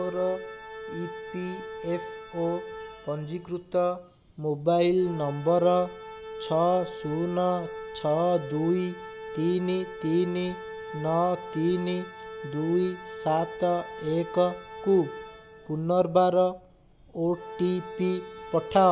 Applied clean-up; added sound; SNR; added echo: none; Organ; 13 dB; none.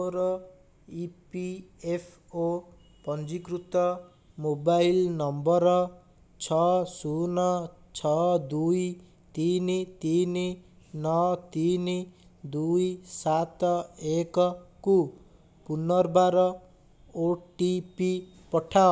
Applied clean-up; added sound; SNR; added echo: none; none; none; none.